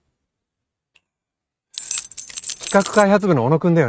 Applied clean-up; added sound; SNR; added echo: neural mask model RNNoise.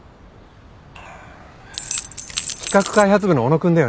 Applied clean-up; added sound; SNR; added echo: none; Rattle / Keys jangling; 8 dB; none.